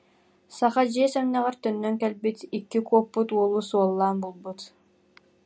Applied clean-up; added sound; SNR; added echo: none; none; none; none.